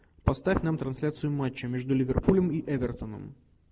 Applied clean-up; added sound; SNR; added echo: none; Thump, thud; 19 dB; none.